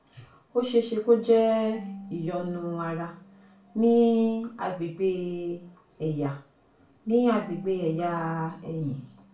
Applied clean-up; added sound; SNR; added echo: none; Marimba, xylophone / Wood; 20 dB; reverberation time 0.3 s.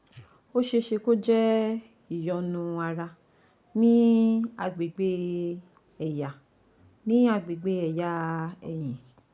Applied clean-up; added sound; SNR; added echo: none; none; none; none.